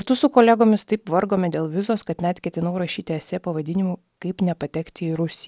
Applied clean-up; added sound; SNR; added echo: none; none; none; none.